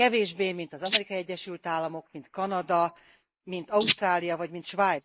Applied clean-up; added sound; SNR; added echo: neural mask model Resemble Enhance denoiser.